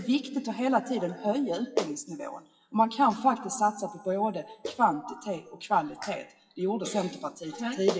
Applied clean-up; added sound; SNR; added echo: classical method WPE with log-MMSE.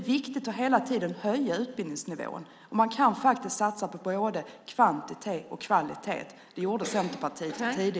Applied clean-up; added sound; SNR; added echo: none; none; none; none.